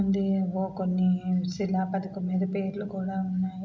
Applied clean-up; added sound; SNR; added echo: none; none; none; none.